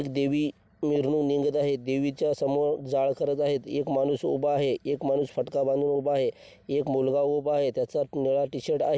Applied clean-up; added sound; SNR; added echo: none; none; none; none.